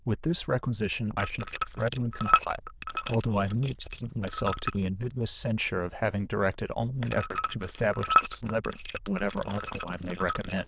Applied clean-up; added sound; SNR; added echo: neural diffusion model UNIVERSE++.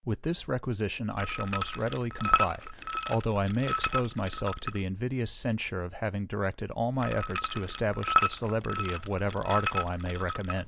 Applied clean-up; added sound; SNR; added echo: none; Liquid; 1 dB; none.